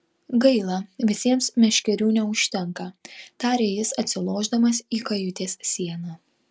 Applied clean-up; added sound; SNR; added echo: none; none; none; none.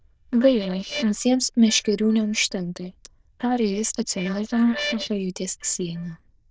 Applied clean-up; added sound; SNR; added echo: neural diffusion model UNIVERSE++.